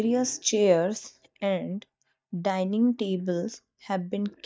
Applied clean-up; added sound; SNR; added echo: neural mask model DeepFilterNet 3.